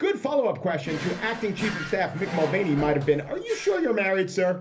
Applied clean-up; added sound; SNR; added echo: none; Drawer open or close; 11 dB; reverberation time 0.3 s.